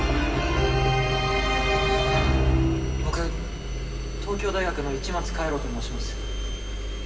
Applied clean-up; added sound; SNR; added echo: none; Engine; 4 dB; reverberation time 2.0 s.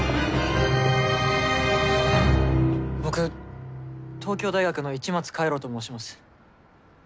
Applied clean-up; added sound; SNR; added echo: none; none; none; none.